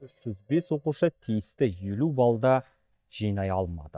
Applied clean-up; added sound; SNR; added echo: neural mask model DeepFilterNet 3.